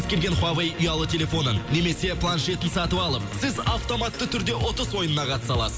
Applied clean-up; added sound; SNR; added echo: none; none; none; none.